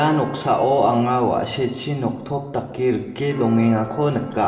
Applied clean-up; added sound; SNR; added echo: none; Church bell; 18 dB; reverberation time 1.0 s.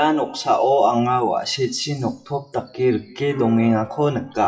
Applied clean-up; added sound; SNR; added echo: classical method WPE with log-MMSE.